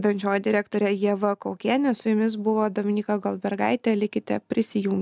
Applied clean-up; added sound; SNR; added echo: none; none; none; none.